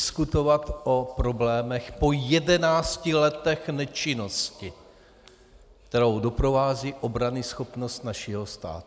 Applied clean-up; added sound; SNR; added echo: none; none; none; none.